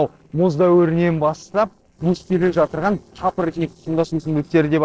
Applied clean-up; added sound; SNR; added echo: neural separator model SepFormer DNS4.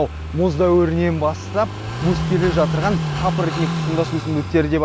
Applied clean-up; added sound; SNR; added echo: none; Car passing by / Idling; 5 dB; none.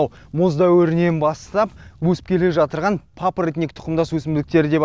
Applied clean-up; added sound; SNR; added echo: none; none; none; none.